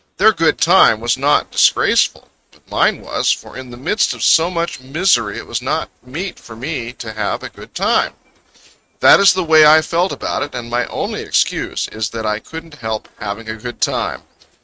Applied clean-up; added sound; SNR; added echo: neural mask model RNNoise.